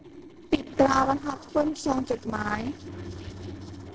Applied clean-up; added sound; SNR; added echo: neural separator model SepFormer DNS4.